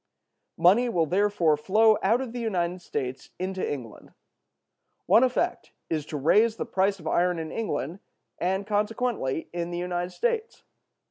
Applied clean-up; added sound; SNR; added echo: none; none; none; none.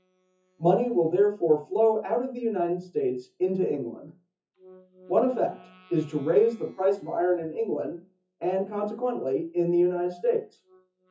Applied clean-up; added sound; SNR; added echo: classical method WPE with log-MMSE.